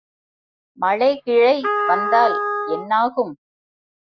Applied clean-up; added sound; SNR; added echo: classical method Wiener filter.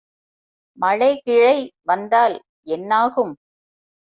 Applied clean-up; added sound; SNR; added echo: none; none; none; none.